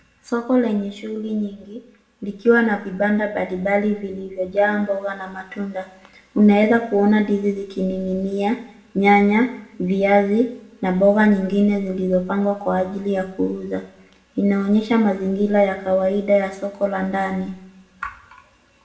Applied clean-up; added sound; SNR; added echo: none; none; none; reverberation time 0.6 s.